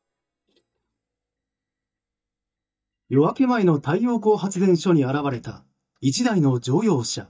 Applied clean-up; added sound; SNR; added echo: neural mask model DeepFilterNet 3.